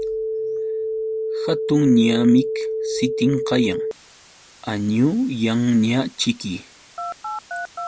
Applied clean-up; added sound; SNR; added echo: none; Telephone; 5 dB; none.